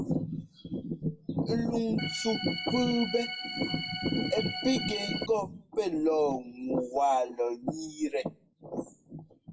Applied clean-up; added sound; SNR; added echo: none; Organ; 6 dB; reverberation time 0.1 s.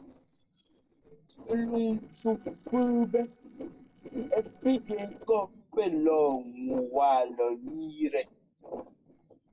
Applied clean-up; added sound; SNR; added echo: neural separator model SepFormer DNS4.